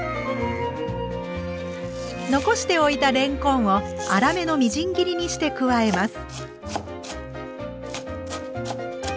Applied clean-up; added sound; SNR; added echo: none; Wind instrument, woodwind instrument; 10 dB; none.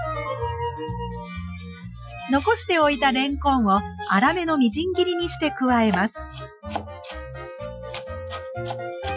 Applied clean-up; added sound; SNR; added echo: classical method Wiener filter.